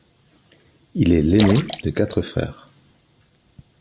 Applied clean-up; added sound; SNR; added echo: none; Splash, splatter; 10 dB; none.